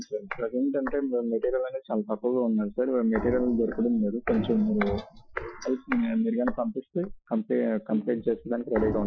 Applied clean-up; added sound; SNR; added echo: classical method Wiener filter.